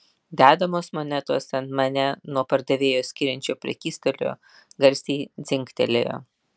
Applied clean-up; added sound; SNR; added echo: none; none; none; none.